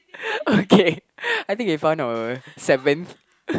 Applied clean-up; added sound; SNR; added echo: none; none; none; none.